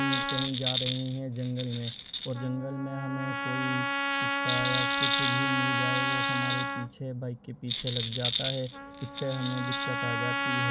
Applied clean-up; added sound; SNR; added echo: none; Trumpet + Rattle; -4 dB; none.